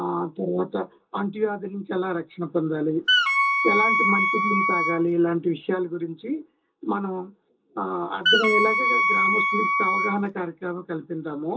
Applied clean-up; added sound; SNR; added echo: none; Wind instrument, woodwind instrument; -5 dB; reverberation time 0.2 s.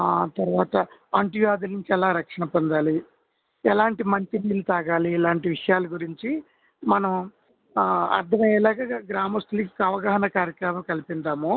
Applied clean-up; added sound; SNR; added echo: none; none; none; none.